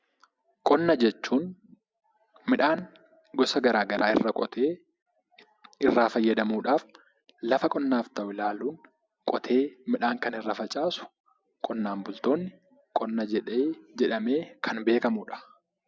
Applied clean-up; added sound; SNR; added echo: none; none; none; none.